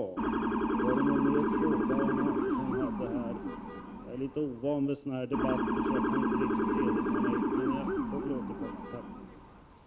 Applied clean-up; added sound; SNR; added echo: none; Motor vehicle (road) / Siren; -5 dB; none.